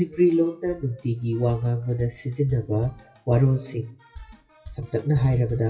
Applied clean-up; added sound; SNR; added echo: classical method WPE with log-MMSE.